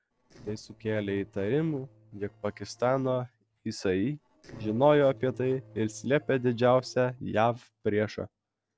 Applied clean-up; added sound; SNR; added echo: neural separator model SepFormer DNS4.